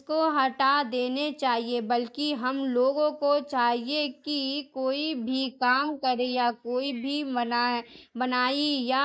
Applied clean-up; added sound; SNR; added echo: neural mask model Resemble Enhance denoiser.